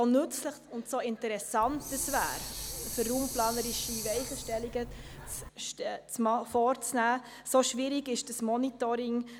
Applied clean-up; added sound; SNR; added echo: none; Hiss; 7 dB; none.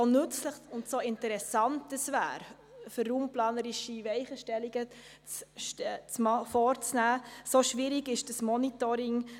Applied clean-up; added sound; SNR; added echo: none; none; none; none.